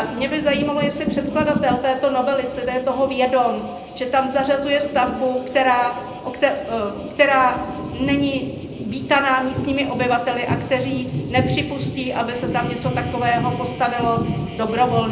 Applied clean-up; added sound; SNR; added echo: none; Thunder; 7 dB; reverberation time 0.5 s.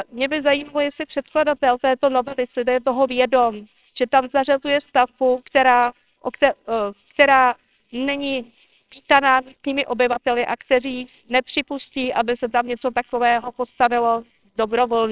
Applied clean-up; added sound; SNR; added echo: neural separator model SepFormer WHAMR!.